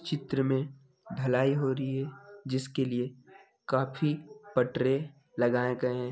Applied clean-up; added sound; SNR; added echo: none; none; none; none.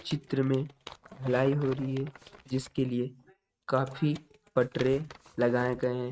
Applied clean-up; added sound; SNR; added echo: neural mask model RNNoise.